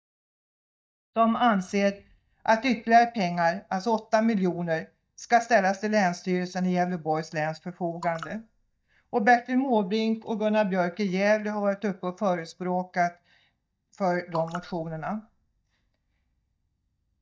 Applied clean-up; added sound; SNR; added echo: neural mask model DeepFilterNet 3.